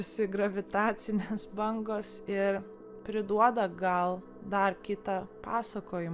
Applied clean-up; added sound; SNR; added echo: none; none; none; none.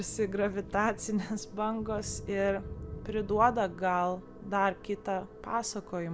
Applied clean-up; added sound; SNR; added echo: none; Thunder / Rain; 15 dB; none.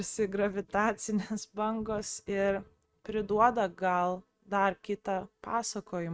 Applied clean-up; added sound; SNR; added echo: neural mask model RNNoise.